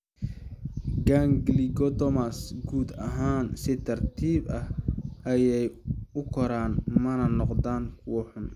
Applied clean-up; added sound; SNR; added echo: none; none; none; none.